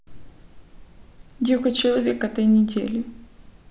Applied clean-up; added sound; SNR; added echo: none; none; none; none.